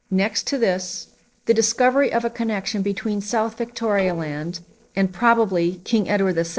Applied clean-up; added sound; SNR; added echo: neural separator model SepFormer DNS4.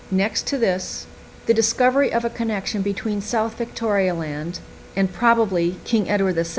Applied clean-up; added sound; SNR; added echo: none; none; none; none.